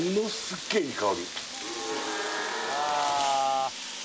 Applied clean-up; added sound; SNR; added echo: none; none; none; none.